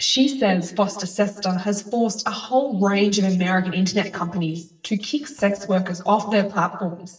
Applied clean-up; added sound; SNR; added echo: neural mask model DeepFilterNet 3.